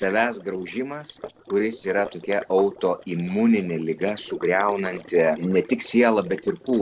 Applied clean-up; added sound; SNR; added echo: neural separator model SepFormer DNS4.